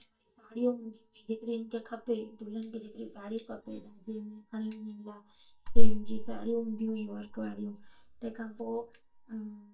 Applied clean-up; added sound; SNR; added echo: neural mask model DeepFilterNet 3.